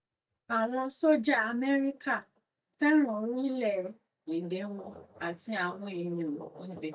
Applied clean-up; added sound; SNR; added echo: neural mask model DeepFilterNet 3.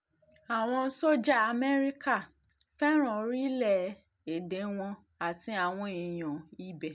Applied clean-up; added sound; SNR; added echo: none; none; none; none.